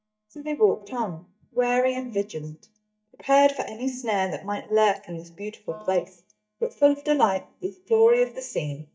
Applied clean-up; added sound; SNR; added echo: neural mask model DeepFilterNet 3.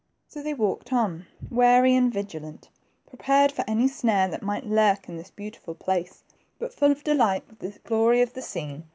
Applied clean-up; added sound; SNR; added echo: none; none; none; none.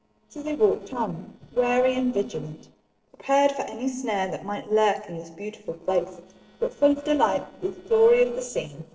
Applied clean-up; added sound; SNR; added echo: neural separator model SepFormer DNS4.